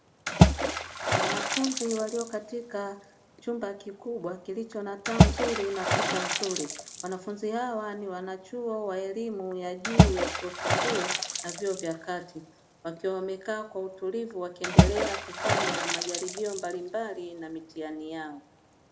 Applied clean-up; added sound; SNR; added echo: none; Water / Splash, splatter; -5 dB; reverberation time 0.6 s.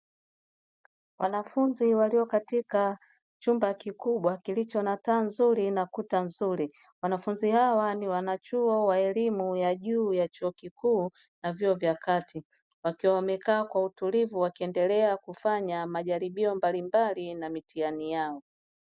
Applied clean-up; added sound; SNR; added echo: none; none; none; none.